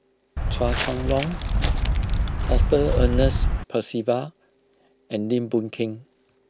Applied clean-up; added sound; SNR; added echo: none; Walk, footsteps; -5 dB; none.